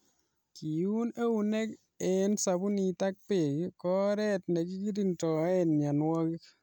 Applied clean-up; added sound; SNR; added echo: none; none; none; none.